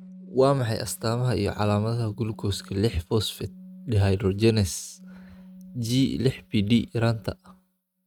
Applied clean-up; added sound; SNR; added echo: neural mask model RNNoise.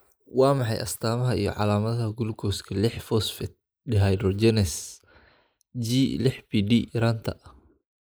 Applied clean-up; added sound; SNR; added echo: neural mask model Resemble Enhance denoiser.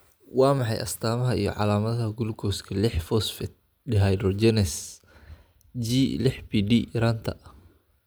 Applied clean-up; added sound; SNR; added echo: none; none; none; none.